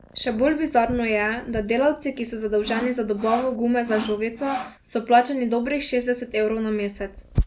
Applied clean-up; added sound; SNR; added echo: none; Purr + Sawing; 11 dB; none.